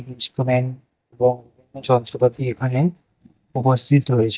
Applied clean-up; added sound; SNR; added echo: neural mask model DeepFilterNet 3.